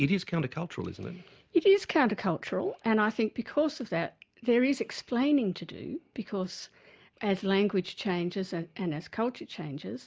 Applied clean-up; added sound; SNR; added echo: none; none; none; none.